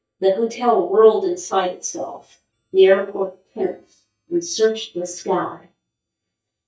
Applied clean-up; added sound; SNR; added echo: neural mask model DeepFilterNet 3.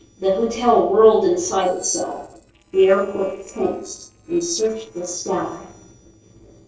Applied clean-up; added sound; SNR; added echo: neural separator model SepFormer DNS4.